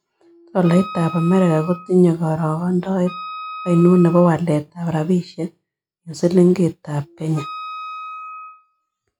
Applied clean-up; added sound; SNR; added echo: classical method log-MMSE.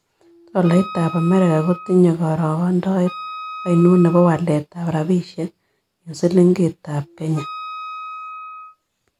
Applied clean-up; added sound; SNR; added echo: none; Wind instrument, woodwind instrument; 15 dB; none.